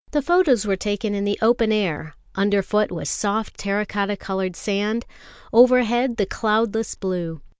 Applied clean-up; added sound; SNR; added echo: none; none; none; none.